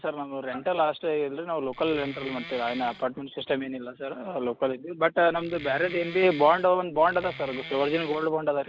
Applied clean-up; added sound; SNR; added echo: none; Wood; 15 dB; none.